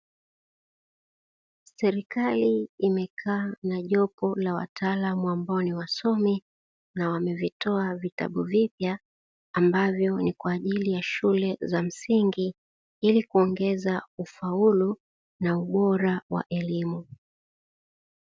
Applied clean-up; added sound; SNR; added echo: none; none; none; none.